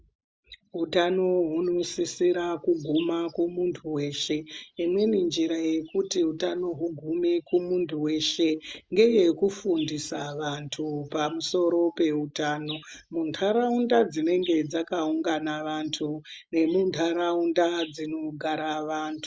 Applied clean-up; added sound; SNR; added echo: none; none; none; none.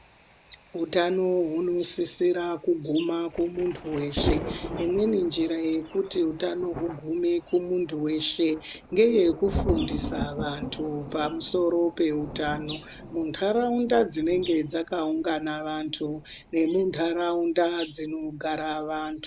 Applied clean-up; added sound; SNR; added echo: none; Thunder; 11 dB; none.